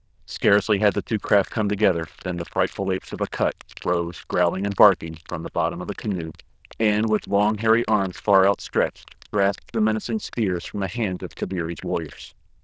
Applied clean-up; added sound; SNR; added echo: neural diffusion model UNIVERSE++.